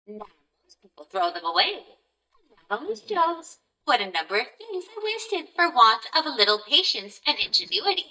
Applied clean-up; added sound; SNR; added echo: neural mask model DeepFilterNet 3.